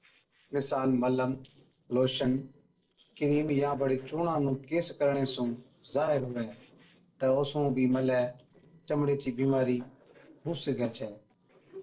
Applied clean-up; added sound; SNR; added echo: neural separator model SepFormer DNS4.